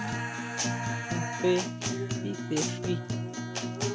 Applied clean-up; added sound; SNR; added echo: none; Guitar; -3 dB; none.